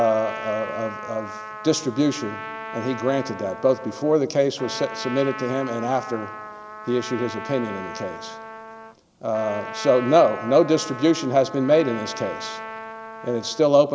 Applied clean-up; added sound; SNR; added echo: none; Trumpet; 12 dB; none.